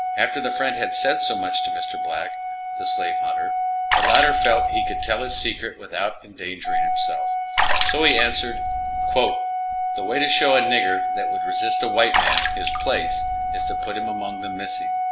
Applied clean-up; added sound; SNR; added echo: none; Water / Splash, splatter + Organ; -3 dB; none.